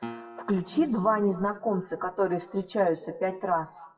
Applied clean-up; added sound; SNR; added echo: classical method WPE with log-MMSE.